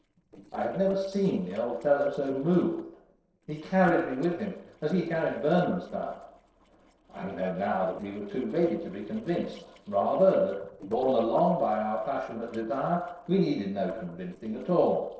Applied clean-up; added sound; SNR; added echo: neural separator model SepFormer DNS4.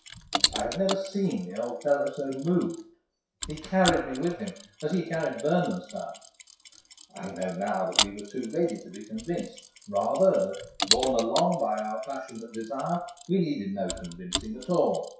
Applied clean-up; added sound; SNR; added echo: classical method WPE with log-MMSE.